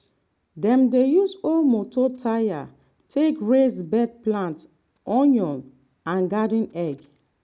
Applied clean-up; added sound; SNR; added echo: none; none; none; none.